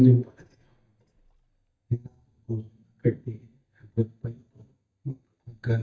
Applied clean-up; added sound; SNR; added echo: neural mask model DeepFilterNet 3.